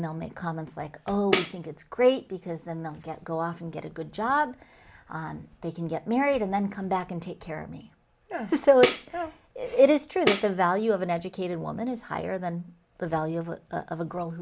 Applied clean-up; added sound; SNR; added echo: none; Tambourine; 5 dB; none.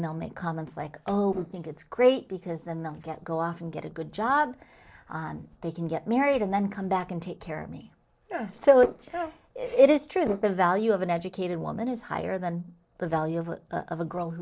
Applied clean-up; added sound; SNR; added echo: neural separator model SepFormer DNS4.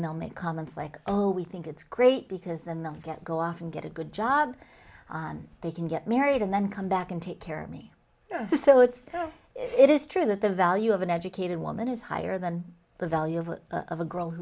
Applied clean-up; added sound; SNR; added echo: none; none; none; none.